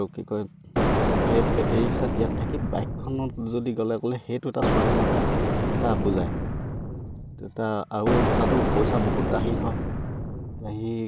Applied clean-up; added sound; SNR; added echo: none; Explosion; -4 dB; none.